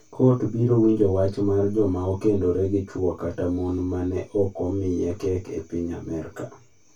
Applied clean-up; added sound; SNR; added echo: none; none; none; reverberation time 0.2 s.